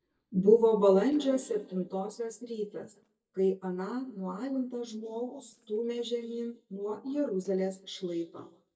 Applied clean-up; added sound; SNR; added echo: neural mask model DeepFilterNet 3.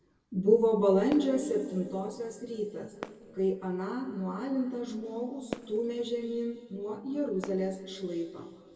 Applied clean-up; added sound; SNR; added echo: none; Fireworks; 19 dB; reverberation time 2.0 s.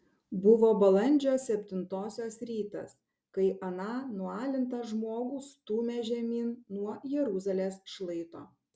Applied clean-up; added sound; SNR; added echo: none; none; none; none.